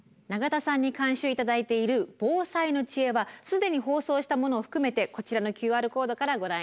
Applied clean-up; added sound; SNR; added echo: none; none; none; none.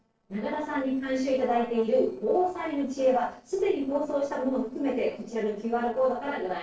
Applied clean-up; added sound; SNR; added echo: neural separator model SepFormer DNS4.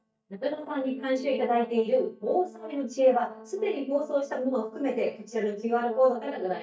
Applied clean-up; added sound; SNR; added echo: neural mask model DeepFilterNet 3.